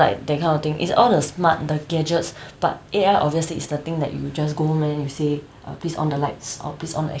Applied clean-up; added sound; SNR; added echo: none; none; none; none.